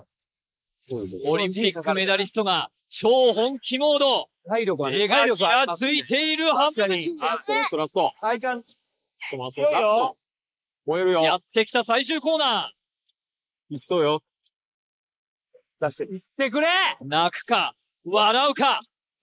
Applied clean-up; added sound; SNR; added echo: neural mask model Resemble Enhance denoiser.